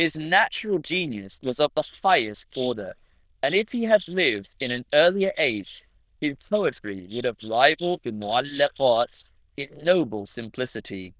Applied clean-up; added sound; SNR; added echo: neural diffusion model UNIVERSE++.